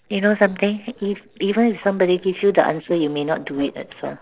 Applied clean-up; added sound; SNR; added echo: neural separator model SepFormer DNS4.